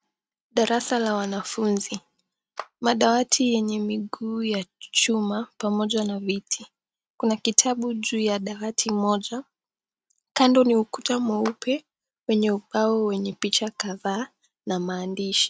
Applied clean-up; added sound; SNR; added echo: neural mask model RNNoise.